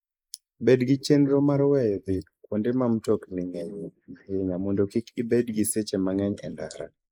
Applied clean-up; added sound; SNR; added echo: neural mask model Resemble Enhance denoiser.